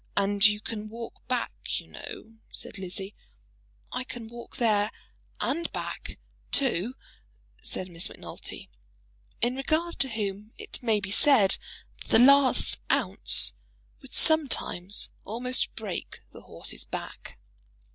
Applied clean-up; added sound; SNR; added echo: none; none; none; none.